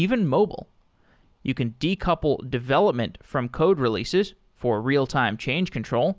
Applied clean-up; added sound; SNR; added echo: none; none; none; none.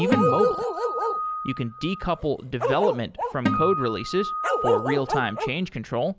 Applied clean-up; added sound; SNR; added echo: none; Bark + Acoustic guitar; 0 dB; none.